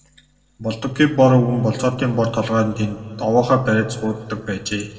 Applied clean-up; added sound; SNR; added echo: none; none; none; reverberation time 1.8 s.